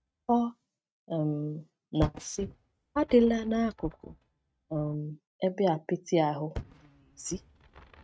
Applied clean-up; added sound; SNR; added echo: neural mask model RNNoise.